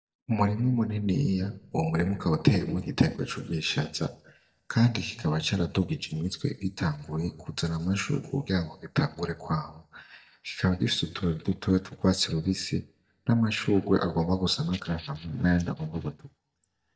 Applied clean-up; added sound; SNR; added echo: neural mask model DeepFilterNet 3.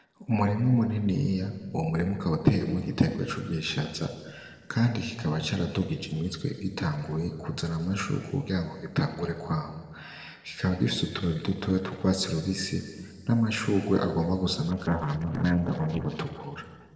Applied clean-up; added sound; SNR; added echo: neural separator model SepFormer DNS4.